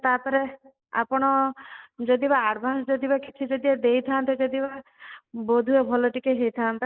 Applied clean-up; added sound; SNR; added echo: neural mask model Resemble Enhance denoiser.